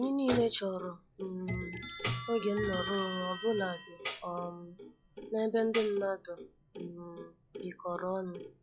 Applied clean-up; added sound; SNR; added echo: classical method log-MMSE.